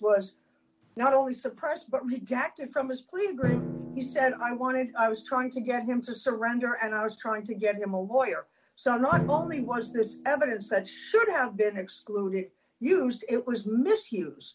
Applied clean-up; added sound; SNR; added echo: none; Drum; 12 dB; none.